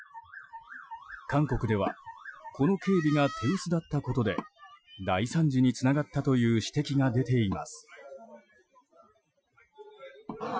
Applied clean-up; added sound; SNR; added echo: classical method Wiener filter.